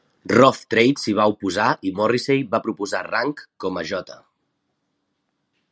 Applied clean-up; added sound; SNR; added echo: none; none; none; none.